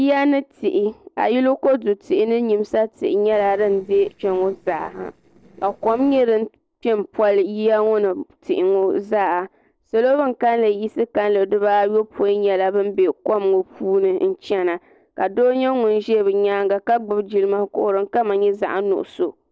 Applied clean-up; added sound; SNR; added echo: neural separator model SepFormer DNS4.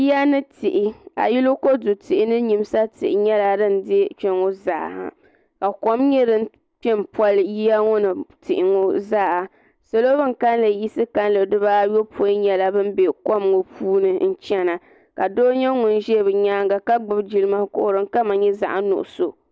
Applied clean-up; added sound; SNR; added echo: none; none; none; none.